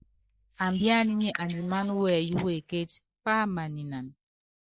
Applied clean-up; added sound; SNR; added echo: neural mask model Resemble Enhance denoiser.